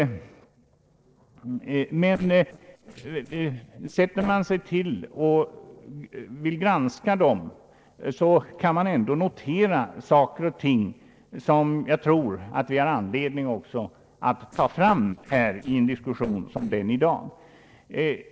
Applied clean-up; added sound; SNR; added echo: neural separator model SepFormer DNS4.